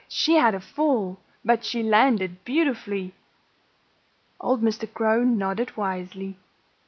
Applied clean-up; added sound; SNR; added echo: none; none; none; none.